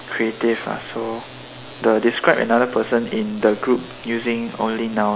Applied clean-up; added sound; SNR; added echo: none; none; none; none.